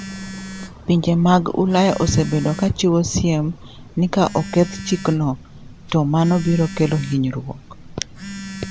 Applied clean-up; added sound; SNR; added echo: none; Telephone; 14 dB; none.